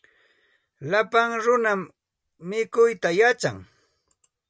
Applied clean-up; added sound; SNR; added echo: none; none; none; none.